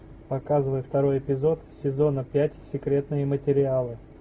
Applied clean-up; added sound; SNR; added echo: none; none; none; none.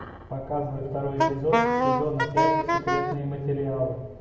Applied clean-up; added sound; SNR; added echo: none; Wind instrument, woodwind instrument; -5 dB; reverberation time 1.1 s.